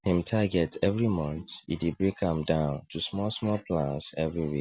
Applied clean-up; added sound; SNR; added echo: none; none; none; none.